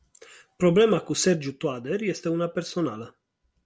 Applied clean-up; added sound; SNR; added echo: none; none; none; none.